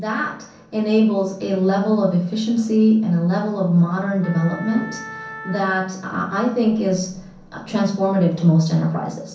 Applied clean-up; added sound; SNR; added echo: none; Wind instrument, woodwind instrument; 16 dB; reverberation time 0.6 s.